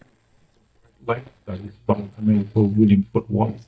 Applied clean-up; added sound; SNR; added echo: neural mask model DeepFilterNet 3.